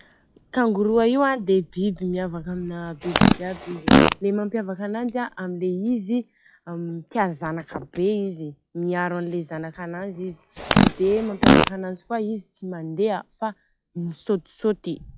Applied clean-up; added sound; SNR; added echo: classical method log-MMSE.